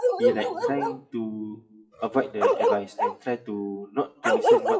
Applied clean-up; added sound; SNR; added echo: classical method WPE with log-MMSE.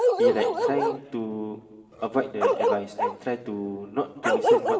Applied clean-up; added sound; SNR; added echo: none; Bark; -5 dB; reverberation time 1.7 s.